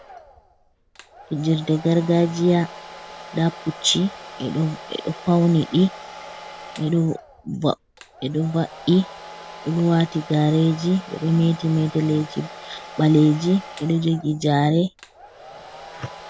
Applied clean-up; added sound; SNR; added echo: none; Domestic sounds, home sounds; 18 dB; none.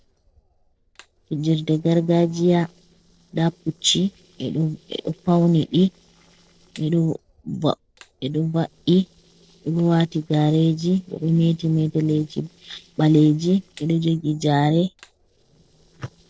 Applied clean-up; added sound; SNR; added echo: neural separator model SepFormer DNS4.